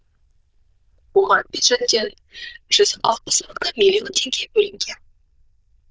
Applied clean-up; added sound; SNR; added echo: neural diffusion model UNIVERSE++.